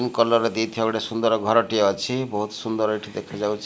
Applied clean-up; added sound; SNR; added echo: none; none; none; none.